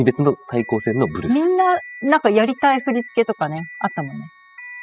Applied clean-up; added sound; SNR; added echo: classical method spectral subtraction.